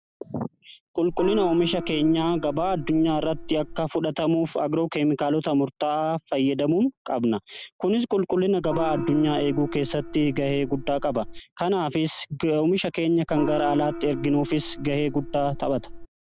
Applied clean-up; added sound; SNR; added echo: none; Gong; 8 dB; none.